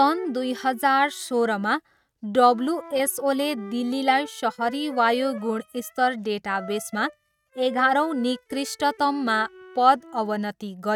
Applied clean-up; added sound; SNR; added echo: neural mask model RNNoise.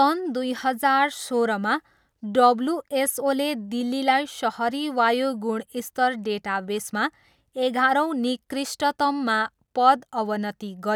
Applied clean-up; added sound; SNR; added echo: none; none; none; none.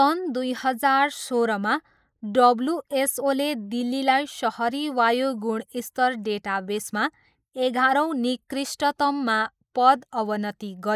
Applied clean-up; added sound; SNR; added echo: neural mask model Resemble Enhance denoiser.